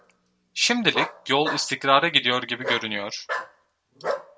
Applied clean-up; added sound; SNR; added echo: none; Bark; 9 dB; none.